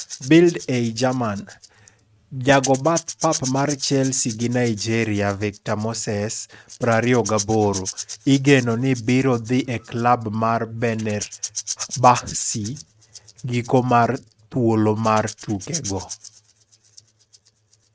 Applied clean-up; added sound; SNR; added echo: neural mask model RNNoise.